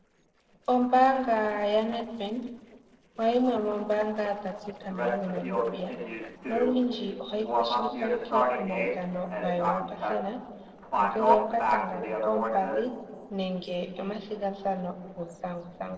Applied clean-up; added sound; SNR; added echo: neural separator model SepFormer DNS4.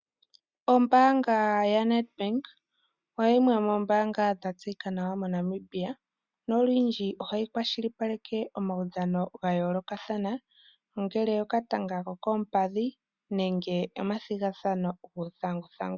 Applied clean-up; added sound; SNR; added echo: none; none; none; none.